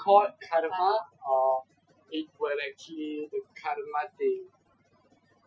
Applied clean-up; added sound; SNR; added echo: classical method Wiener filter.